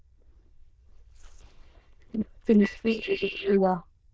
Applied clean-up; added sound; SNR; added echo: neural diffusion model UNIVERSE++.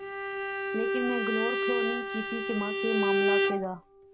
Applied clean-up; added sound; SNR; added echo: none; Bowed string instrument; -4 dB; none.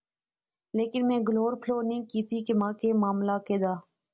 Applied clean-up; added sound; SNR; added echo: none; none; none; none.